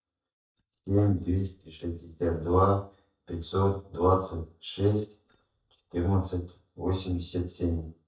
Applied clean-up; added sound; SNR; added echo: neural mask model DeepFilterNet 3.